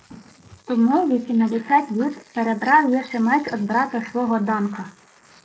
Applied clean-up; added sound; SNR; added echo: neural mask model Resemble Enhance denoiser.